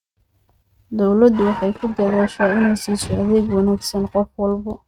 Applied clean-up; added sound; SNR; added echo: neural mask model RNNoise.